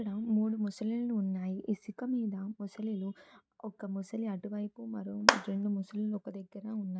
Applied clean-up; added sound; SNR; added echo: neural mask model RNNoise.